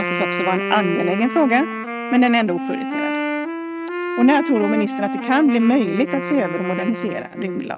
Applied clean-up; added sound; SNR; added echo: neural mask model RNNoise.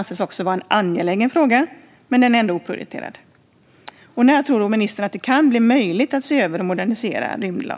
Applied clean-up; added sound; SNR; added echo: none; none; none; none.